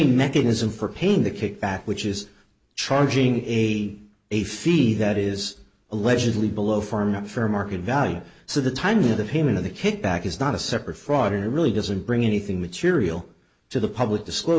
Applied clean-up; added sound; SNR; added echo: none; none; none; none.